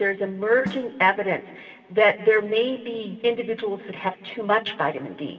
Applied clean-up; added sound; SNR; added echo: none; Drum; 18 dB; reverberation time 2.0 s.